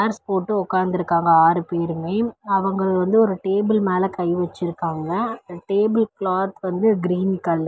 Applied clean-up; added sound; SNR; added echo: none; none; none; none.